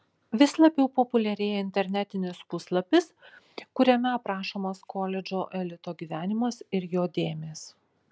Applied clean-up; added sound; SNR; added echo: none; none; none; none.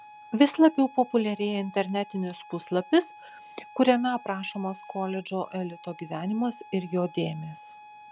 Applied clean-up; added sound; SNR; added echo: none; Harmonica; 20 dB; none.